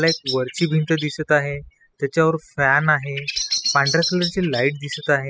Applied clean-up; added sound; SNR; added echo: classical method spectral subtraction.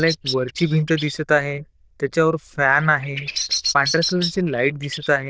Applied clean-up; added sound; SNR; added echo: neural diffusion model UNIVERSE++.